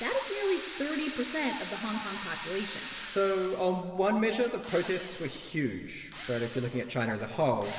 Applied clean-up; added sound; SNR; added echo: none; Drill; 10 dB; reverberation time 2.1 s.